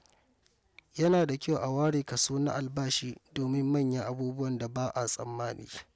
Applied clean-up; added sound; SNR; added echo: none; Bowed string instrument; 19 dB; none.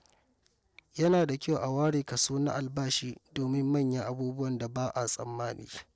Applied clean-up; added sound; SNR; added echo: neural separator model SepFormer DNS4.